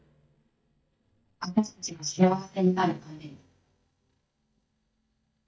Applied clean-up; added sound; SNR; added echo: neural mask model DeepFilterNet 3.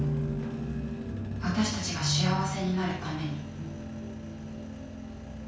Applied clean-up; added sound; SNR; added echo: none; Engine; 13 dB; reverberation time 0.5 s.